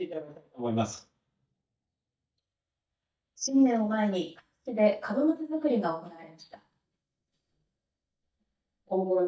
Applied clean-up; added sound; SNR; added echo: neural mask model DeepFilterNet 3.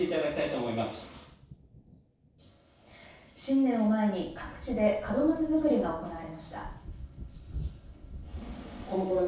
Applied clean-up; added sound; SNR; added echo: none; Thunder; 15 dB; reverberation time 0.7 s.